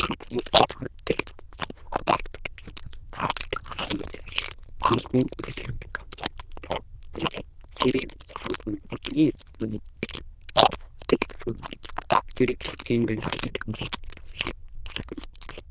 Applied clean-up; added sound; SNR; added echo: neural diffusion model UNIVERSE++.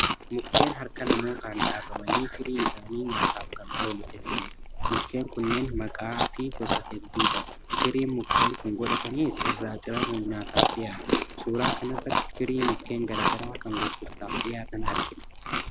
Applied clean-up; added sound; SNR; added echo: none; Chewing, mastication; -3 dB; none.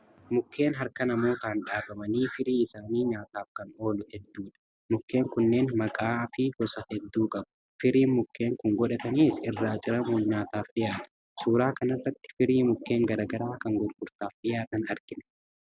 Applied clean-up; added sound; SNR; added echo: none; none; none; none.